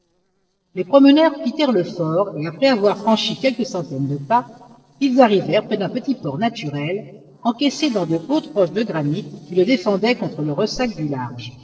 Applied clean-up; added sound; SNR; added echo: neural separator model SepFormer DNS4.